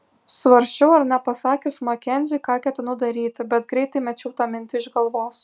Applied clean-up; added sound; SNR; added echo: none; none; none; none.